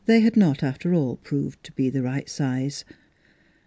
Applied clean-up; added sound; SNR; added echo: none; none; none; none.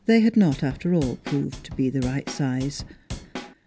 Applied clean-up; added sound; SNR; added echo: none; Drum / Drum kit; 13 dB; none.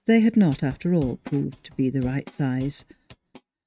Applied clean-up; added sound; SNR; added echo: neural mask model RNNoise.